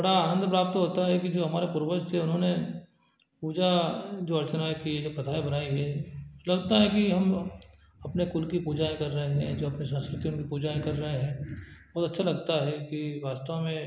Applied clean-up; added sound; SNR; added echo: none; none; none; none.